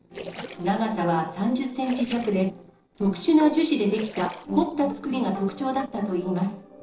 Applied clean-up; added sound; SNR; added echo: neural separator model SepFormer DNS4.